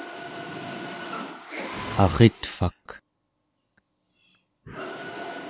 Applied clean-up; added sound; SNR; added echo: none; Mechanisms; 10 dB; none.